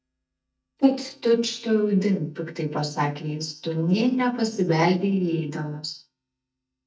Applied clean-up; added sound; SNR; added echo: neural mask model DeepFilterNet 3.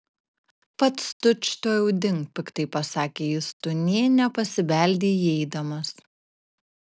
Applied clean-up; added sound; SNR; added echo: none; none; none; none.